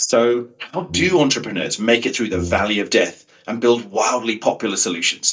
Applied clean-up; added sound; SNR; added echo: neural mask model DeepFilterNet 3.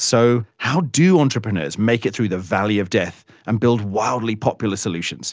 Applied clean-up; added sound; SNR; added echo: none; none; none; none.